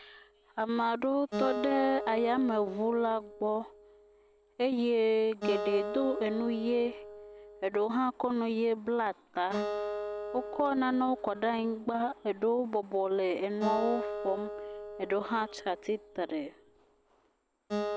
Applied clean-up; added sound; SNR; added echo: none; Acoustic guitar; 8 dB; none.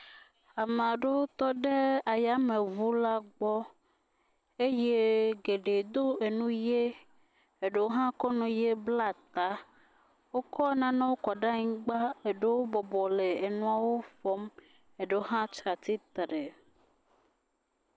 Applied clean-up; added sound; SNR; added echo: none; none; none; none.